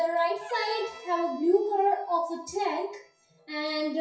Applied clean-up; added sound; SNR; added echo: classical method WPE with log-MMSE.